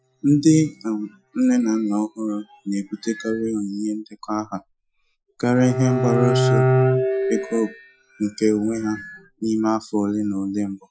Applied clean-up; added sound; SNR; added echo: classical method Wiener filter.